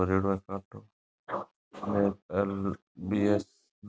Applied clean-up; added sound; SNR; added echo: none; none; none; none.